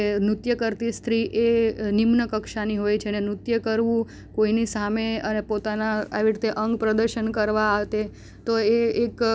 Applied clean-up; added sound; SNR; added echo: none; none; none; none.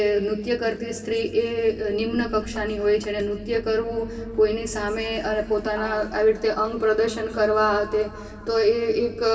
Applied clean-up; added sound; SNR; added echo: none; Motor vehicle (road); 19 dB; reverberation time 2.3 s.